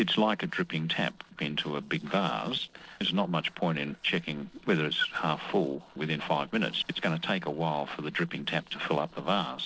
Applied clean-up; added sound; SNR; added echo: neural separator model SepFormer DNS4.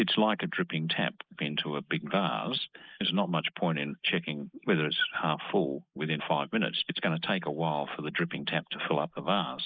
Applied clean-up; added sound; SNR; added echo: neural mask model Resemble Enhance denoiser.